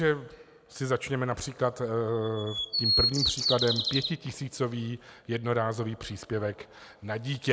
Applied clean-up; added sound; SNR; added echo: none; Bird vocalization, bird call, bird song; -1 dB; none.